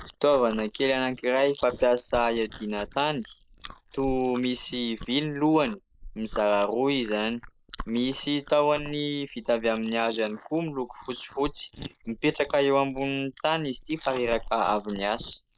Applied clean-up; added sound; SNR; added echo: neural mask model Resemble Enhance denoiser.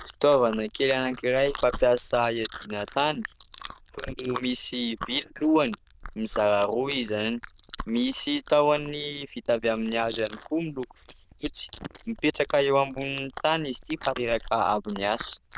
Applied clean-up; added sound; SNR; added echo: neural diffusion model UNIVERSE++.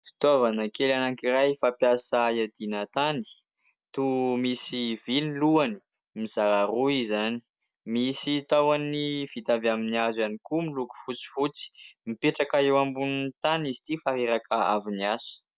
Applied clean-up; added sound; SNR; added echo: none; none; none; none.